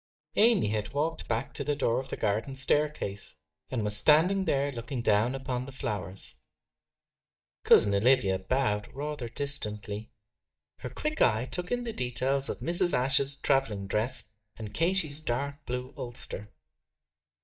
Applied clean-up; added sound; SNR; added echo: neural mask model DeepFilterNet 3.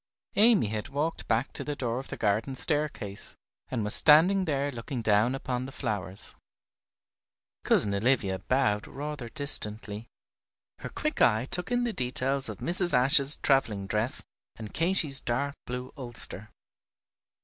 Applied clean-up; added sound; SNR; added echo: none; none; none; none.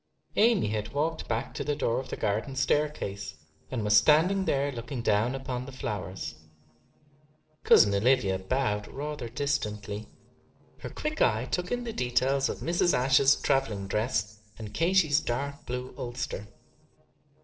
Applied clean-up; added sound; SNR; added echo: neural separator model SepFormer DNS4.